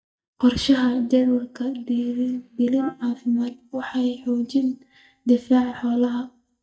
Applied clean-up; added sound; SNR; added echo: neural mask model DeepFilterNet 3.